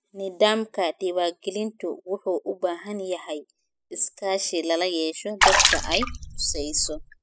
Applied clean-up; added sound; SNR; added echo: classical method spectral subtraction.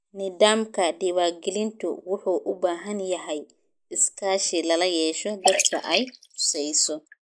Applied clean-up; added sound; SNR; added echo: neural mask model Resemble Enhance denoiser.